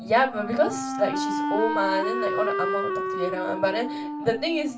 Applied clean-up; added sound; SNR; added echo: none; Wind instrument, woodwind instrument; 2 dB; reverberation time 0.2 s.